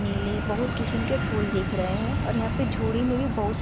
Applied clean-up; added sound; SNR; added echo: none; Fixed-wing aircraft, airplane; -1 dB; none.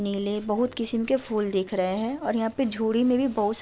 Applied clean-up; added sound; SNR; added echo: none; none; none; none.